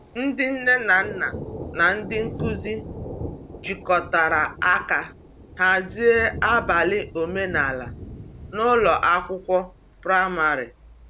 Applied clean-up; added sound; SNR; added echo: none; Thunder; 14 dB; none.